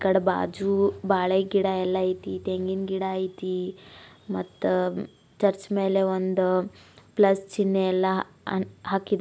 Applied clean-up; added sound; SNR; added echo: none; none; none; none.